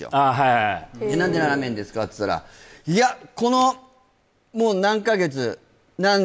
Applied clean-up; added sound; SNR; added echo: none; none; none; none.